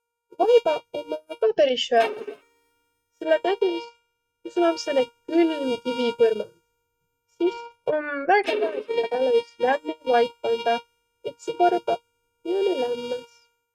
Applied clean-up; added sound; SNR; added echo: neural mask model RNNoise.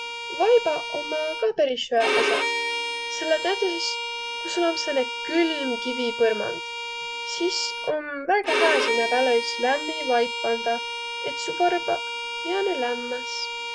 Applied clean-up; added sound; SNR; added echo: none; Bowed string instrument; 3 dB; none.